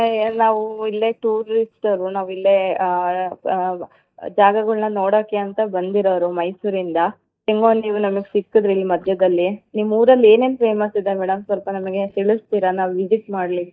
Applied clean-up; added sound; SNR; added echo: neural mask model DeepFilterNet 3.